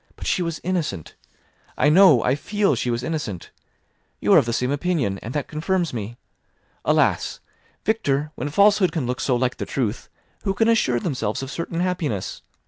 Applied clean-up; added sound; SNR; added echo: none; none; none; none.